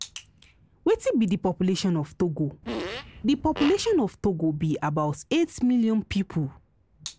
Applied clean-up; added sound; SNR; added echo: none; Fart; 10 dB; none.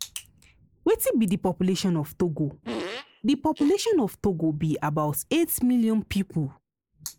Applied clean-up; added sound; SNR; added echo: neural mask model Resemble Enhance denoiser.